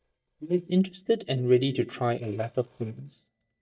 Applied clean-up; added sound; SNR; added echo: neural mask model DeepFilterNet 3.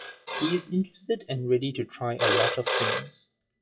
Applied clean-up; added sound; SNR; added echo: classical method WPE with log-MMSE.